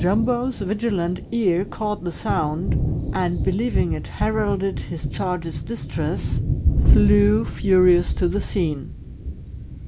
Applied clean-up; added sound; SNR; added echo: none; Thunder; 1 dB; none.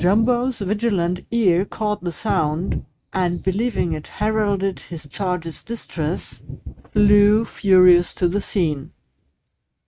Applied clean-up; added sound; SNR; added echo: neural mask model RNNoise.